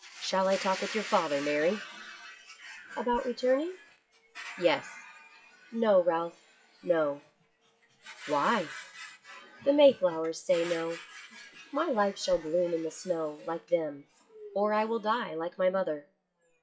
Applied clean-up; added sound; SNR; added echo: classical method WPE with log-MMSE.